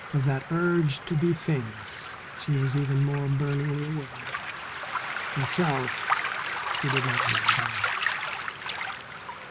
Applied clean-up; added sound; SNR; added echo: none; Waves, surf; 2 dB; none.